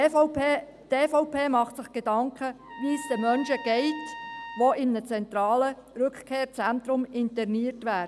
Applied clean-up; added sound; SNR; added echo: none; Trumpet; 15 dB; none.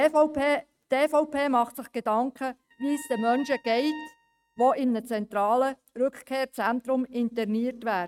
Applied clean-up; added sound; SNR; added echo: neural mask model RNNoise.